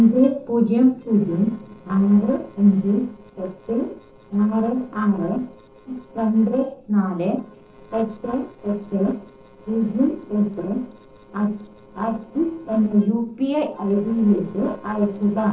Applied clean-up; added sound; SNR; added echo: neural separator model SepFormer DNS4.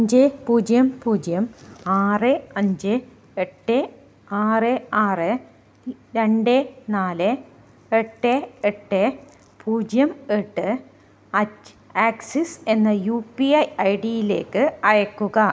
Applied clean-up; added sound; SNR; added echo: none; none; none; none.